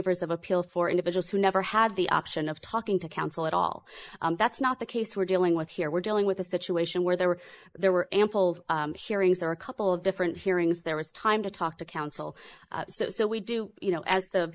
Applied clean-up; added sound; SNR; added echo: neural mask model Resemble Enhance denoiser.